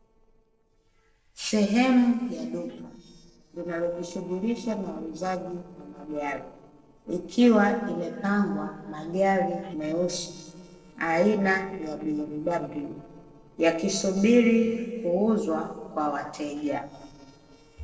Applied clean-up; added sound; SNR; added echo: neural separator model SepFormer DNS4.